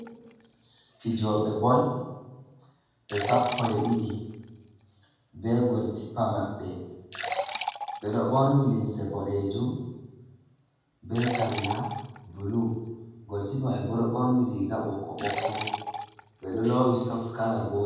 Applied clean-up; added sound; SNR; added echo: none; Liquid; 10 dB; reverberation time 1.2 s.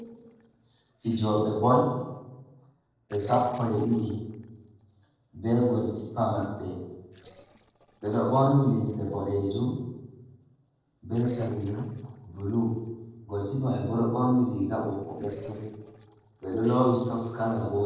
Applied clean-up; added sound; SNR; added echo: neural separator model SepFormer DNS4.